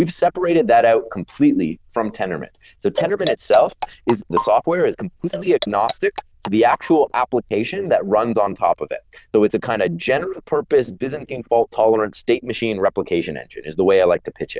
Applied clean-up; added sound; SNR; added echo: neural diffusion model UNIVERSE++.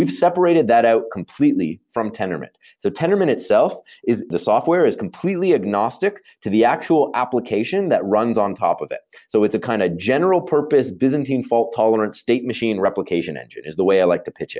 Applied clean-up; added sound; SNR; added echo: none; none; none; none.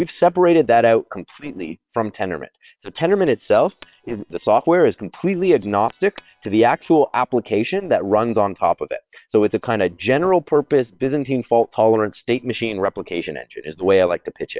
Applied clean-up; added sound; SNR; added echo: neural separator model SepFormer WHAM!.